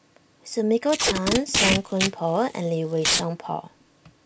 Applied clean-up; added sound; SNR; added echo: none; Packing tape, duct tape; 1 dB; none.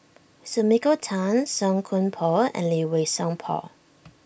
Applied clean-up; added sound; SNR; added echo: none; none; none; none.